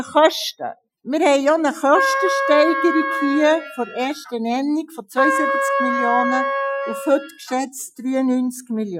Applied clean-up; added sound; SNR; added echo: classical method Wiener filter.